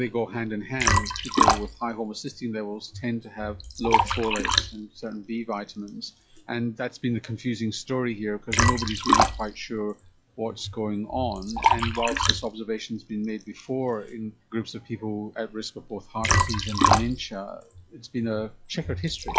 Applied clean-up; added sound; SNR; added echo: classical method log-MMSE.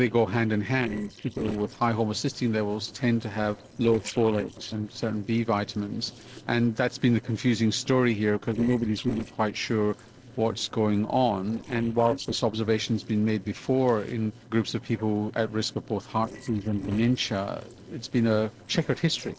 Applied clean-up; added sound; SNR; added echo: neural separator model SepFormer DNS4.